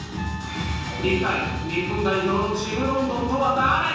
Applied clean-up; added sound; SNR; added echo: none; Trumpet; 15 dB; reverberation time 1.3 s.